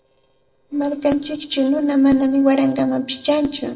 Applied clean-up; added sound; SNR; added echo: neural separator model SepFormer DNS4.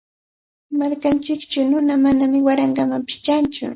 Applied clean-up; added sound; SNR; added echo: none; none; none; none.